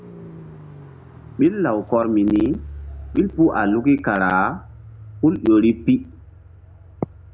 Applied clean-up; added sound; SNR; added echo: none; Car; 18 dB; none.